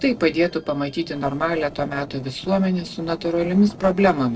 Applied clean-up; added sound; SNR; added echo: neural separator model SepFormer DNS4.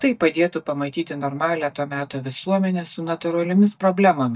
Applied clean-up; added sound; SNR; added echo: neural mask model DeepFilterNet 3.